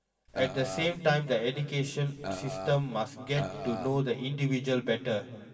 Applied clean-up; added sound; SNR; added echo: none; Burping, eructation; 7 dB; reverberation time 2.6 s.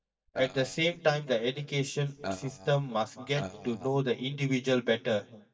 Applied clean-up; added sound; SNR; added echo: neural mask model DeepFilterNet 3.